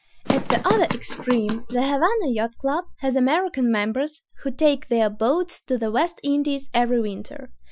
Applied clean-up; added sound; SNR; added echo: classical method Wiener filter.